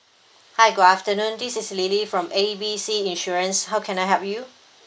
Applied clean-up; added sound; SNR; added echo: none; none; none; none.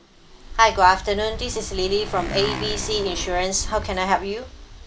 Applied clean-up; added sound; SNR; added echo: none; Motorcycle; 9 dB; none.